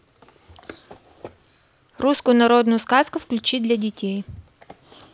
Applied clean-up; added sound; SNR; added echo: none; none; none; none.